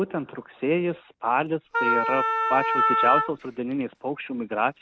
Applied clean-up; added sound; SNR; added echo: none; Wind instrument, woodwind instrument; -4 dB; none.